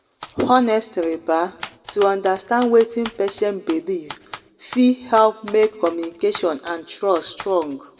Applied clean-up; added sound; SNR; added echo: none; Typewriter; 16 dB; reverberation time 1.0 s.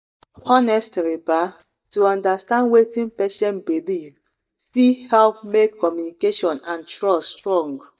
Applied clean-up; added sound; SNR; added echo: neural mask model DeepFilterNet 3.